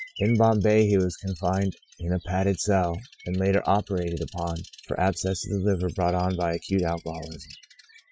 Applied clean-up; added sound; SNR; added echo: classical method Wiener filter.